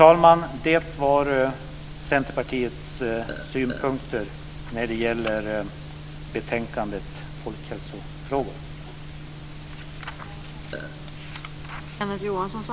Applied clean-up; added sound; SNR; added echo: none; Burping, eructation; 13 dB; none.